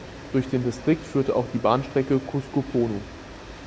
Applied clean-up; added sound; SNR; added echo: none; Train; 14 dB; none.